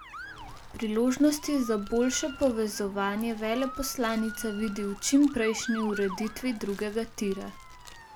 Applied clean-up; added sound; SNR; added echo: none; Fire + Motor vehicle (road) / Siren; 14 dB; none.